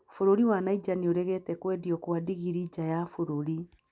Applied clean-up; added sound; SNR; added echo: none; none; none; none.